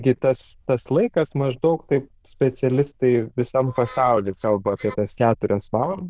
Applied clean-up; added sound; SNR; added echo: neural diffusion model UNIVERSE++.